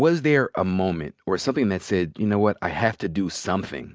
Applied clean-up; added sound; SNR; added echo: none; none; none; none.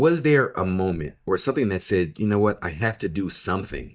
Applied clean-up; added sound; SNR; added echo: neural mask model DeepFilterNet 3.